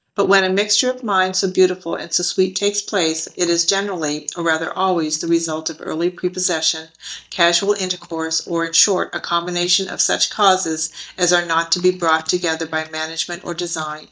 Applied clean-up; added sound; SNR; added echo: neural mask model DeepFilterNet 3.